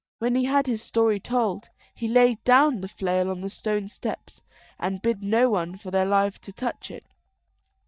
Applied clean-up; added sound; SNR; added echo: neural mask model DeepFilterNet 3.